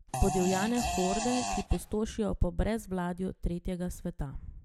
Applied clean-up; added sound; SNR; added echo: none; Fart; 3 dB; none.